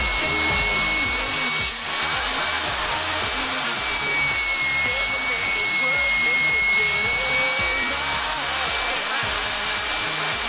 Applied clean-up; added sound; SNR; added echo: neural mask model RNNoise.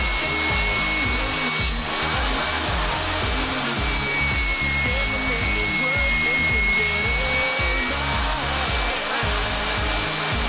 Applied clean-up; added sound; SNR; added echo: none; Sawing; -5 dB; none.